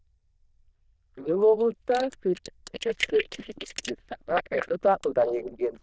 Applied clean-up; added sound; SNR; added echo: neural diffusion model UNIVERSE++.